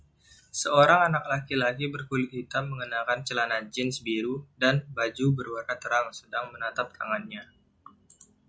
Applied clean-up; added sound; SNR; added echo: none; none; none; none.